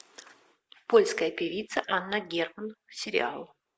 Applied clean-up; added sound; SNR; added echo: none; none; none; none.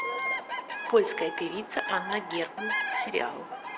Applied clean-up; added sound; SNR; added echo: none; Bird vocalization, bird call, bird song; 2 dB; none.